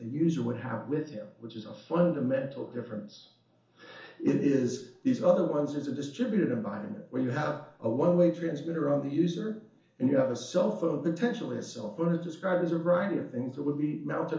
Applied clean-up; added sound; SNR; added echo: none; none; none; reverberation time 0.7 s.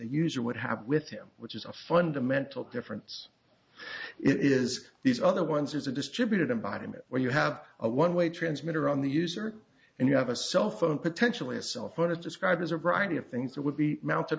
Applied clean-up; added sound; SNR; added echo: none; none; none; none.